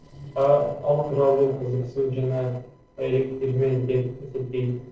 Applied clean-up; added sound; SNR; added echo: neural separator model SepFormer DNS4.